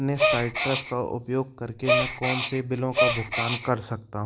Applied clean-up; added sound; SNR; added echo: none; Gasp; -3 dB; none.